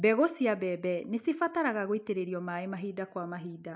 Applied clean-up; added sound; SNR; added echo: none; none; none; none.